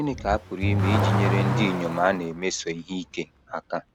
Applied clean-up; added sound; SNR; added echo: none; Accelerating, revving, vroom / Car; 0 dB; none.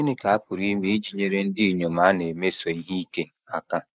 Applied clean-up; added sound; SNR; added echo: neural mask model Resemble Enhance denoiser.